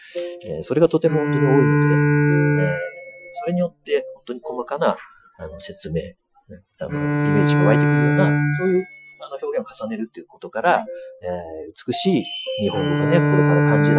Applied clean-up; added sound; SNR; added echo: classical method Wiener filter.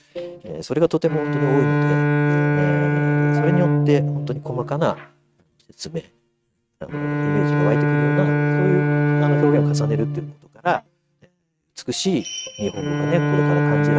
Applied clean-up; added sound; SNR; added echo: neural mask model RNNoise.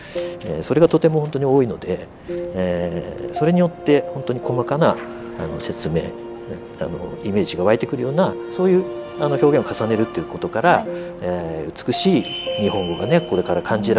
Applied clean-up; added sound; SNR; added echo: none; none; none; none.